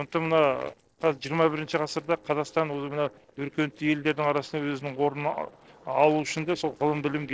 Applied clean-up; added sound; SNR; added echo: neural separator model SepFormer DNS4.